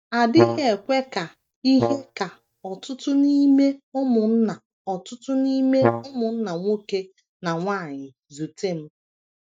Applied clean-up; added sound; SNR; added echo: neural mask model DeepFilterNet 3.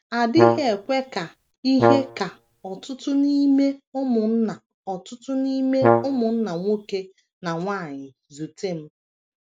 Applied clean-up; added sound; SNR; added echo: none; Brass instrument; -1 dB; none.